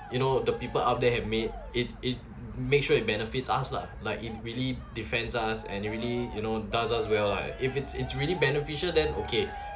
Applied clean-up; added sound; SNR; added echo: none; Cheering; 16 dB; none.